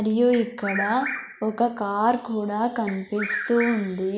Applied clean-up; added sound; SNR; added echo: none; Bird vocalization, bird call, bird song; 10 dB; none.